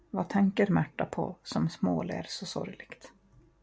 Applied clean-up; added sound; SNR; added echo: none; none; none; none.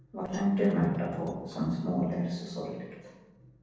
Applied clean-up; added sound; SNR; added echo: neural separator model SepFormer DNS4.